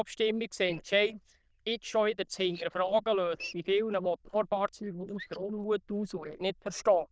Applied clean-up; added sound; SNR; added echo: neural diffusion model UNIVERSE++.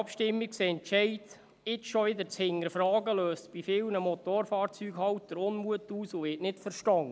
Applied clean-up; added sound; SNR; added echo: none; none; none; none.